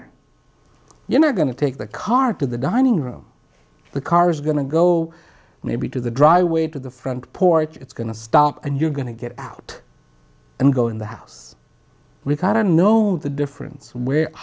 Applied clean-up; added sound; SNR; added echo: none; none; none; none.